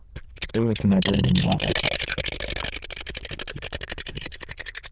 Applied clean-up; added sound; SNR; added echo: neural diffusion model UNIVERSE++.